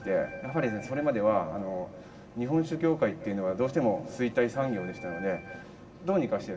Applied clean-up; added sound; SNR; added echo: none; Organ; 15 dB; reverberation time 2.6 s.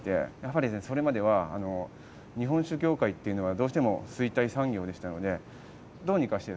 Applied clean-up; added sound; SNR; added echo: none; none; none; none.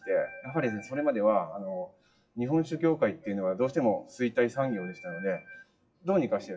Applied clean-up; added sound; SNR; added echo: classical method WPE with log-MMSE.